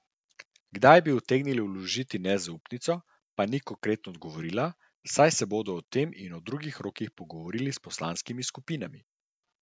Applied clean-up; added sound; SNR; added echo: none; none; none; none.